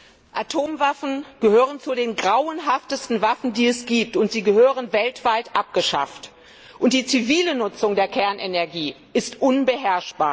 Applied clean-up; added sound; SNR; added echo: none; none; none; none.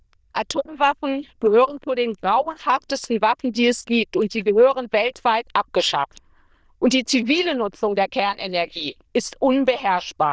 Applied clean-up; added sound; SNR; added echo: neural diffusion model UNIVERSE++.